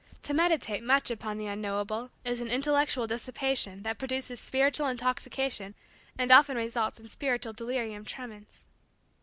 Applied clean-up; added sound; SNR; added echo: none; none; none; none.